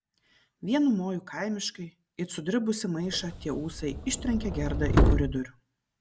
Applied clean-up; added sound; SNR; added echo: none; Subway, metro, underground; -3 dB; none.